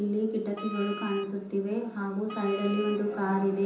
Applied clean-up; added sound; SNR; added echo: none; Wind instrument, woodwind instrument; 13 dB; reverberation time 0.6 s.